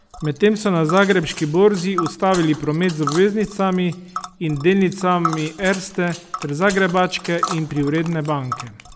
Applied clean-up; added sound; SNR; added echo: none; Tick; 12 dB; none.